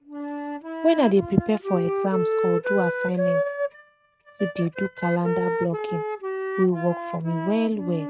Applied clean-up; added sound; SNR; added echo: neural mask model RNNoise.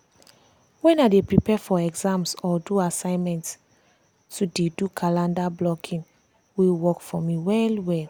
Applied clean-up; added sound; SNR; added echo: none; none; none; none.